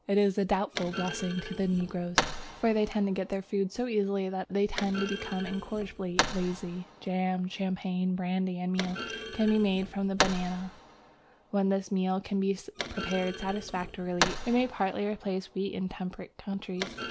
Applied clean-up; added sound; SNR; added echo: none; Thump, thud; 8 dB; none.